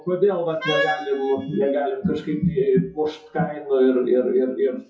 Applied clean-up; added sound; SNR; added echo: classical method WPE with log-MMSE.